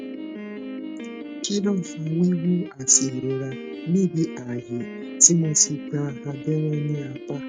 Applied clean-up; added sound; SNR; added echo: neural mask model RNNoise.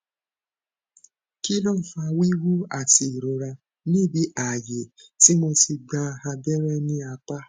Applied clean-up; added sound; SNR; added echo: none; none; none; none.